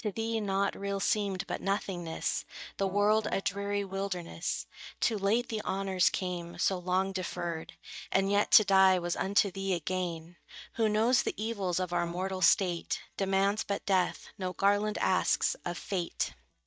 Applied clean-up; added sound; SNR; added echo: neural mask model DeepFilterNet 3.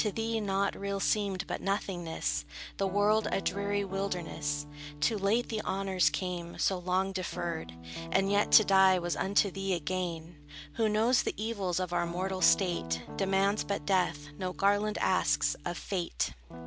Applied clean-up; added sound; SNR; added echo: none; Guitar; 15 dB; none.